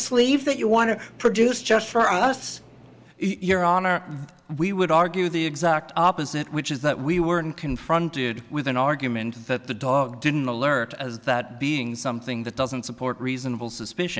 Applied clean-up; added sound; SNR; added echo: none; none; none; none.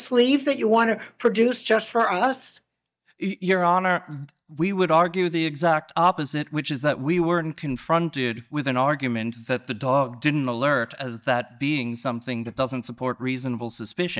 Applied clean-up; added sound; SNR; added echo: neural mask model DeepFilterNet 3.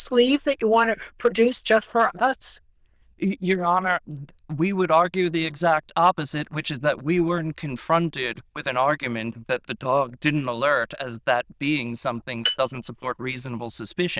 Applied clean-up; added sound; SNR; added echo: neural diffusion model UNIVERSE++.